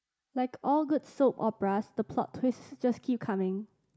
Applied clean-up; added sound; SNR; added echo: neural mask model Resemble Enhance denoiser.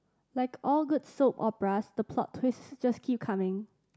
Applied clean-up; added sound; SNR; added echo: none; none; none; none.